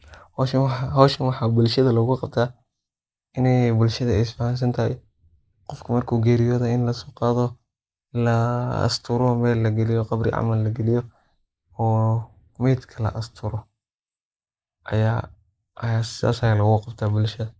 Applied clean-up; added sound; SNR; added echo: neural mask model Resemble Enhance denoiser.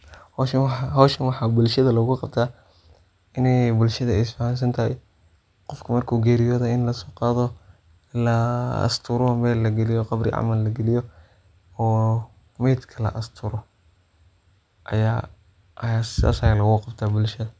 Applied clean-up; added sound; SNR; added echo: none; none; none; none.